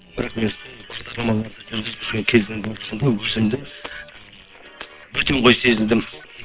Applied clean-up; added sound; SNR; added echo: neural separator model SepFormer WHAM!.